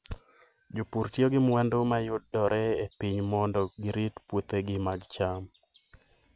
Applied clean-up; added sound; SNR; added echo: none; none; none; none.